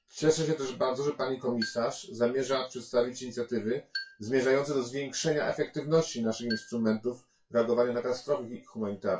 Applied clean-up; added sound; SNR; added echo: classical method WPE with log-MMSE.